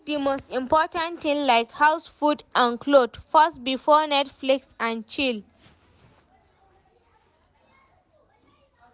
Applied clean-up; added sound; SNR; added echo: none; none; none; none.